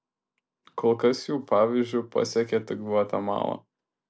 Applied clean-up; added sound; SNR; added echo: none; none; none; none.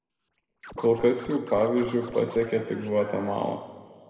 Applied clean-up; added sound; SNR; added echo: none; Scratching (performance technique); 19 dB; reverberation time 1.9 s.